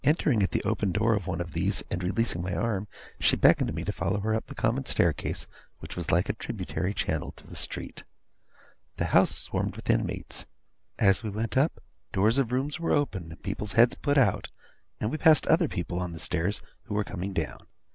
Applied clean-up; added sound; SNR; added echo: none; none; none; none.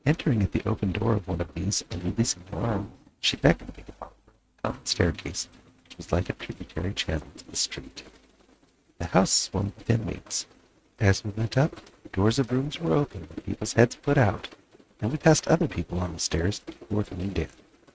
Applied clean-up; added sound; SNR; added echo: neural mask model RNNoise.